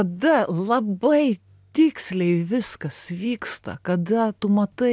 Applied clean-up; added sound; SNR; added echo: none; none; none; none.